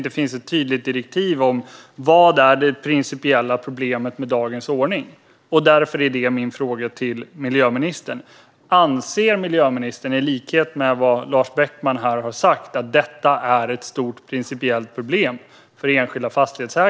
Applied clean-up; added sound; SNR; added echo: none; none; none; none.